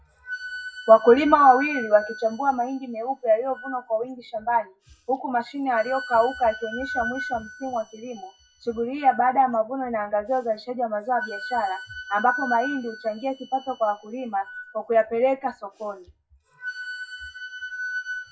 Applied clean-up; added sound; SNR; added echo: classical method WPE with log-MMSE.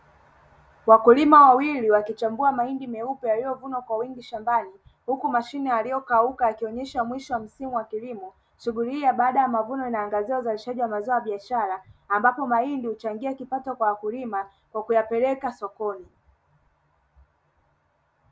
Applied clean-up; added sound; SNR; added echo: none; none; none; none.